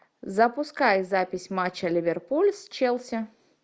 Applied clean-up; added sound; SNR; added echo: none; none; none; none.